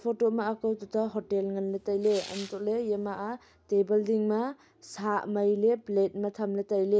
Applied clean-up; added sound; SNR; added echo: none; Tearing; 19 dB; none.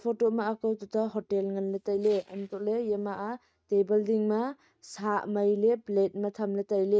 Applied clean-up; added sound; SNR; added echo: neural mask model RNNoise.